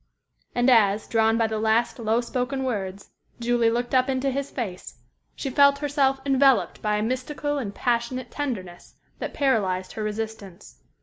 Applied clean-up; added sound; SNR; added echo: none; none; none; none.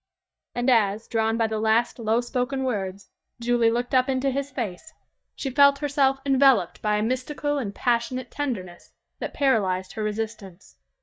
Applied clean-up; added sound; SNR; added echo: neural mask model DeepFilterNet 3.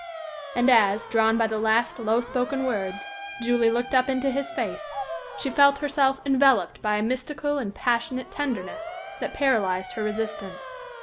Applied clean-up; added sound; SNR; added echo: none; Bird vocalization, bird call, bird song + Motor vehicle (road) / Siren; 13 dB; none.